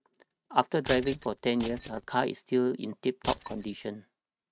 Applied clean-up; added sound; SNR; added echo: neural mask model RNNoise.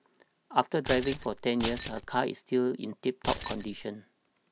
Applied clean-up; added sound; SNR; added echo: none; Keys jangling; -2 dB; none.